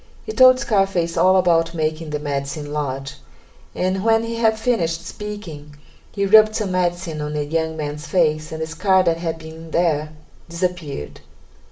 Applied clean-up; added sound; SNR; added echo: none; none; none; reverberation time 0.4 s.